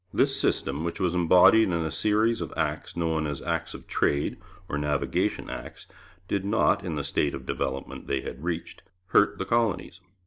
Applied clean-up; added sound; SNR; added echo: none; none; none; none.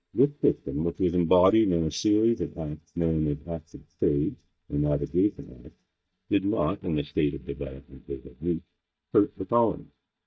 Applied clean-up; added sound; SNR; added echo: neural mask model DeepFilterNet 3.